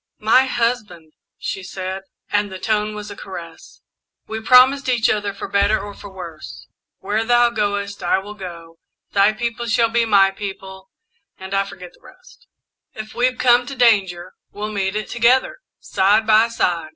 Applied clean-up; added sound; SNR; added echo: none; Boom; 11 dB; none.